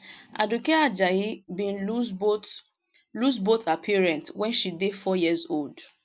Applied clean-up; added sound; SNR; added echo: none; none; none; none.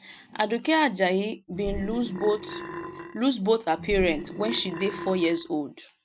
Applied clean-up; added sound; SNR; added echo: none; Burping, eructation; 10 dB; none.